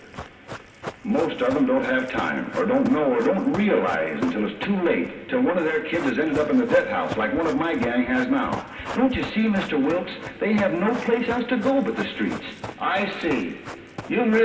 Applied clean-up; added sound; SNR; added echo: none; Run; 14 dB; reverberation time 2.1 s.